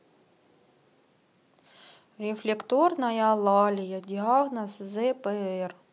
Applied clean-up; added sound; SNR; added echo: none; none; none; none.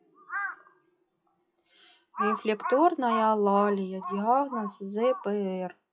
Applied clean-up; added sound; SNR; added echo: classical method WPE with log-MMSE.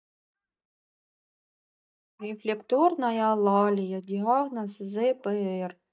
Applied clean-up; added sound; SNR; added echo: neural mask model DeepFilterNet 3.